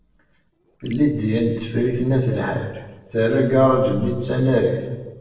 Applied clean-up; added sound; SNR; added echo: neural separator model SepFormer DNS4.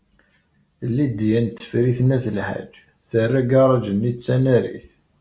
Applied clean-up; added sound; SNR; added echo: none; none; none; none.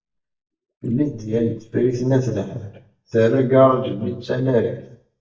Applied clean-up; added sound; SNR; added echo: neural mask model DeepFilterNet 3.